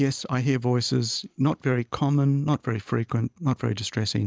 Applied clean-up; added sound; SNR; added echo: none; none; none; none.